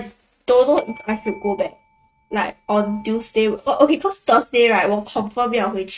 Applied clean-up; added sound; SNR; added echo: neural mask model RNNoise.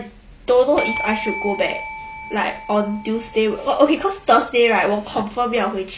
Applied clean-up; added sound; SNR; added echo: none; Bell; 11 dB; none.